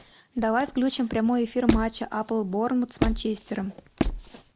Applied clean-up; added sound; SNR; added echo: none; Squeak; 5 dB; none.